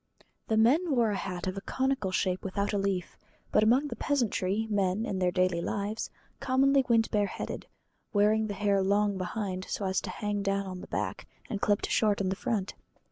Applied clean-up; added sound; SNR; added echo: none; none; none; none.